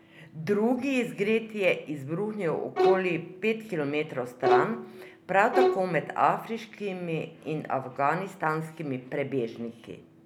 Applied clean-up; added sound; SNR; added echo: none; Bowed string instrument; -1 dB; none.